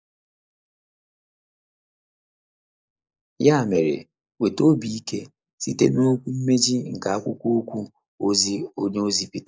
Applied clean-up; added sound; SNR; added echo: neural mask model Resemble Enhance denoiser.